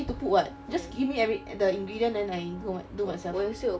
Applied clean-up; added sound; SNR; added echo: none; Knock + Wind instrument, woodwind instrument; 17 dB; none.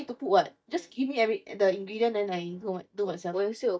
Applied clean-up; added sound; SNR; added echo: neural mask model DeepFilterNet 3.